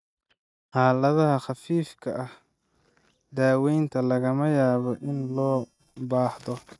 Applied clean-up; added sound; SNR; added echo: neural mask model DeepFilterNet 3.